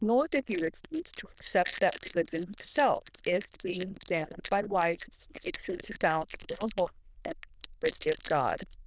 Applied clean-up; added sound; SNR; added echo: neural diffusion model UNIVERSE++.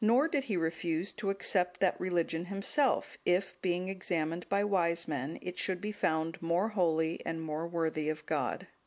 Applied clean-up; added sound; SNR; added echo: none; none; none; none.